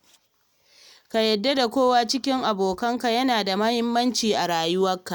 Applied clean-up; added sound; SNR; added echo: none; none; none; none.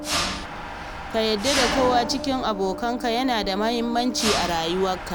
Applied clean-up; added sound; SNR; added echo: none; Mechanisms; 4 dB; none.